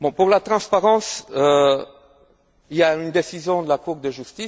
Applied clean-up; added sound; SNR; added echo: none; none; none; none.